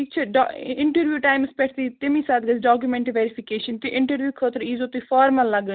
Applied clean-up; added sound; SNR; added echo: none; none; none; none.